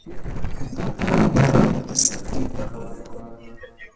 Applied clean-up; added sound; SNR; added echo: neural separator model SepFormer DNS4.